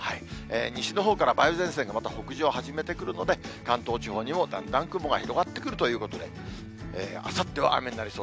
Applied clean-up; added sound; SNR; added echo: none; none; none; none.